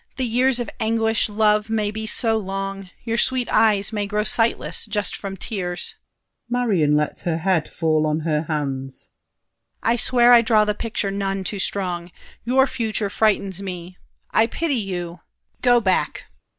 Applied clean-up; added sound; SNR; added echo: none; none; none; none.